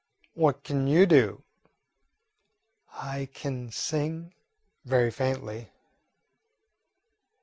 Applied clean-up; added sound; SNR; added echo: none; none; none; none.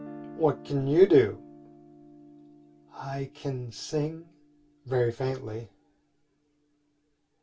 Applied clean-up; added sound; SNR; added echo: none; Guitar; 20 dB; reverberation time 0.1 s.